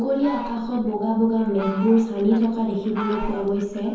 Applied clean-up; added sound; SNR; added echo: none; Fowl; 14 dB; reverberation time 0.9 s.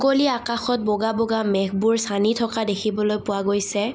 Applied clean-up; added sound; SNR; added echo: none; none; none; none.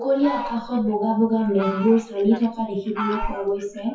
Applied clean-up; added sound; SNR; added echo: classical method WPE with log-MMSE.